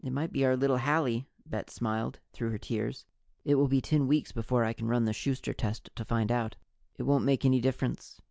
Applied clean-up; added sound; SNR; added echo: none; none; none; none.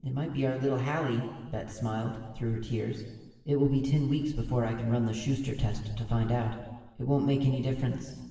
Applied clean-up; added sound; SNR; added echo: none; none; none; reverberation time 1.3 s.